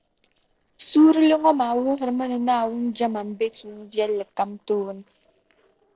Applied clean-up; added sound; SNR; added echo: neural separator model SepFormer DNS4.